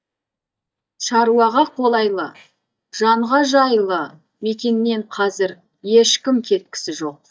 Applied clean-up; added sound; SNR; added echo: neural mask model DeepFilterNet 3.